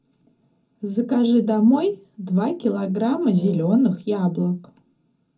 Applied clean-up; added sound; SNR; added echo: none; Wind instrument, woodwind instrument; 20 dB; reverberation time 0.3 s.